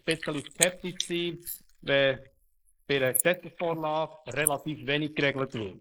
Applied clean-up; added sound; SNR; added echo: neural mask model Resemble Enhance denoiser.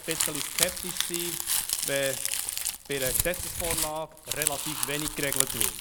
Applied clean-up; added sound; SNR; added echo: none; Crumpling, crinkling; -4 dB; none.